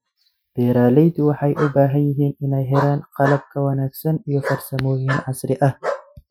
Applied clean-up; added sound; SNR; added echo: classical method Wiener filter.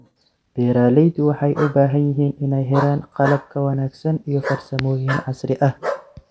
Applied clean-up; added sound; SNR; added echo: none; Bark; 13 dB; none.